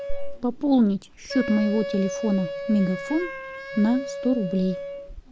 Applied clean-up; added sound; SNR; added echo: none; Wind instrument, woodwind instrument; 9 dB; none.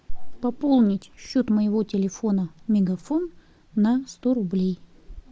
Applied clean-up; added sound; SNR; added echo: none; none; none; none.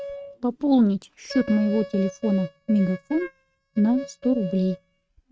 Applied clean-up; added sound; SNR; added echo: neural mask model RNNoise.